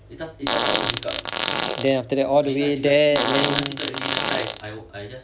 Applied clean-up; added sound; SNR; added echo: none; Fart; 2 dB; none.